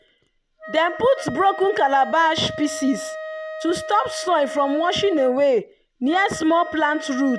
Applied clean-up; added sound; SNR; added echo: none; Wind instrument, woodwind instrument; 12 dB; none.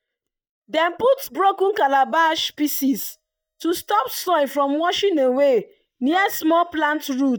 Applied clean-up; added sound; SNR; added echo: neural mask model DeepFilterNet 3.